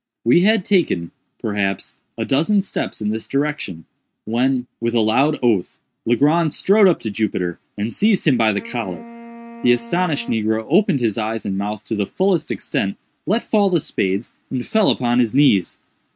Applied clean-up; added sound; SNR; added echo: neural mask model RNNoise.